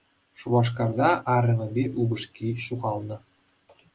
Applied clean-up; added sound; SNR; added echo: none; none; none; none.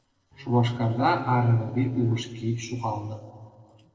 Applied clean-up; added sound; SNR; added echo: neural separator model SepFormer DNS4.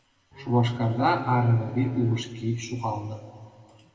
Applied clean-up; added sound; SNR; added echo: none; Bowed string instrument; 17 dB; reverberation time 1.8 s.